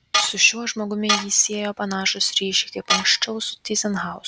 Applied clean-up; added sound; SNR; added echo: none; Tools; 3 dB; none.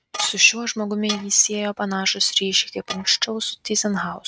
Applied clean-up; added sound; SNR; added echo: neural mask model RNNoise.